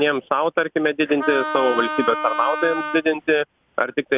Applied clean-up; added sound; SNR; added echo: none; Wind instrument, woodwind instrument; 6 dB; none.